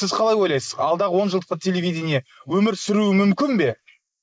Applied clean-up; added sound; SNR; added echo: neural mask model Resemble Enhance denoiser.